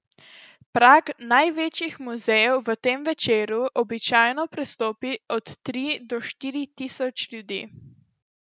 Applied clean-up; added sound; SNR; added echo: none; none; none; none.